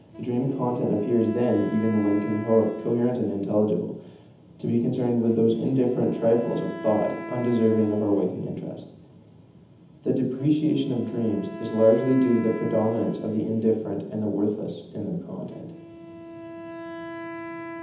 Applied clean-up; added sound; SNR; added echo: none; Wind instrument, woodwind instrument; 15 dB; reverberation time 0.8 s.